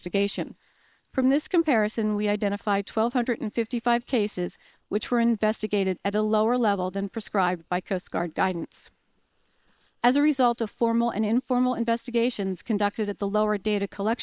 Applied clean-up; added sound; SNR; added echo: neural separator model SepFormer WHAM!.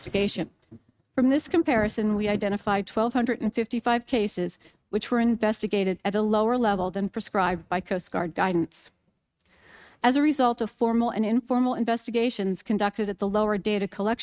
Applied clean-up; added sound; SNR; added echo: neural mask model RNNoise.